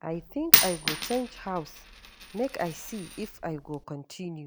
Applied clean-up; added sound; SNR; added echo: none; Coin (dropping); -4 dB; none.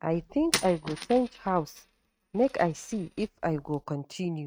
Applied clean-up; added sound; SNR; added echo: neural mask model RNNoise.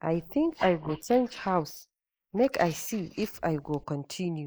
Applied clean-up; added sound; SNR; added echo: neural mask model Resemble Enhance denoiser.